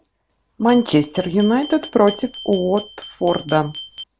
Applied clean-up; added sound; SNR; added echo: none; Glass; 13 dB; none.